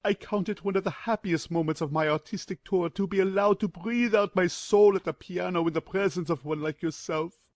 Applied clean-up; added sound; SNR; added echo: none; none; none; none.